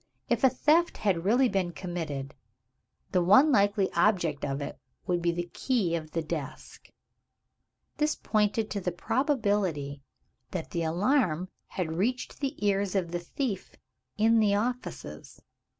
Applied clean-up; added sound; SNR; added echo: none; none; none; none.